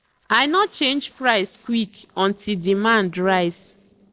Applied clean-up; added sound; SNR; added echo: neural separator model SepFormer DNS4.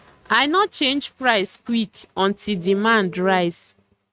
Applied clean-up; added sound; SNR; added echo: neural mask model RNNoise.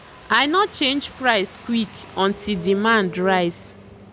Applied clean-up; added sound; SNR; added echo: none; Engine starting; 17 dB; none.